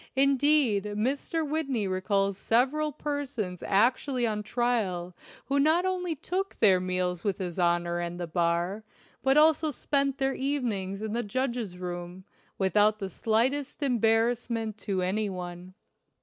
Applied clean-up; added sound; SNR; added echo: none; none; none; none.